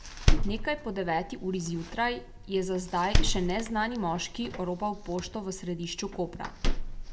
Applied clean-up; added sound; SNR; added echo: none; Door; -2 dB; reverberation time 0.4 s.